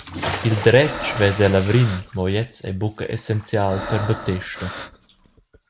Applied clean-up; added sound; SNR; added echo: none; Breathing + Bathtub (filling or washing) / Splash, splatter; 11 dB; none.